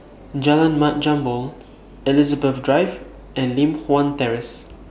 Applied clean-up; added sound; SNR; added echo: none; none; none; none.